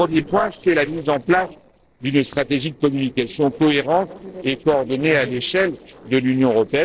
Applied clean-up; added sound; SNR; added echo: neural separator model SepFormer DNS4.